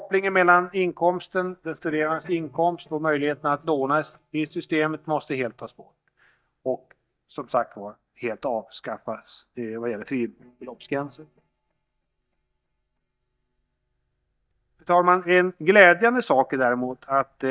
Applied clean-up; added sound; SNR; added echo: neural mask model DeepFilterNet 3.